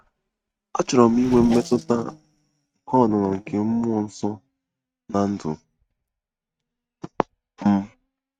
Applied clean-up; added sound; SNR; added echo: neural mask model RNNoise.